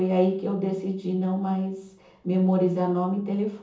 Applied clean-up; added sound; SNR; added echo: none; none; none; reverberation time 0.7 s.